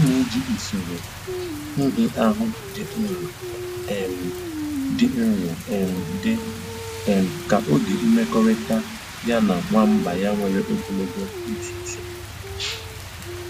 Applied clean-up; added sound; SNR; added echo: none; Rain; 8 dB; none.